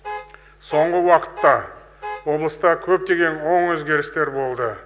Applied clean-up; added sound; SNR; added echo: none; Alarm / Car; 14 dB; none.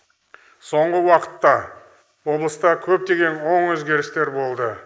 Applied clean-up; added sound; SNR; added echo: neural mask model Resemble Enhance denoiser.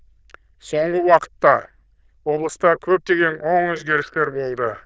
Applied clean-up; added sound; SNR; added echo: neural diffusion model UNIVERSE++.